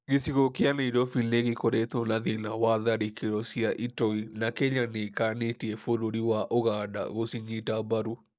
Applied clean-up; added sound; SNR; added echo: neural mask model Resemble Enhance denoiser.